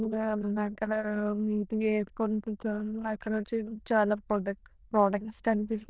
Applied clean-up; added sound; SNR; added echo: neural diffusion model UNIVERSE++.